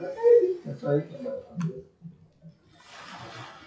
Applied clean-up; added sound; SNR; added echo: classical method WPE with log-MMSE.